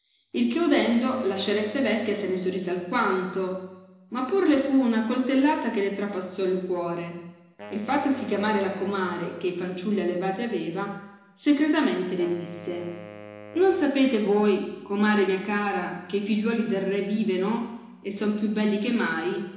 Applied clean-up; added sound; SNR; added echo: none; Wind instrument, woodwind instrument; 20 dB; reverberation time 1.0 s.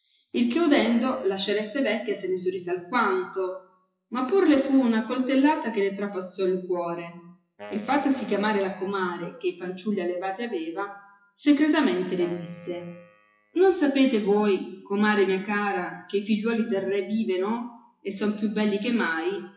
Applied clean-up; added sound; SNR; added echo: classical method WPE with log-MMSE.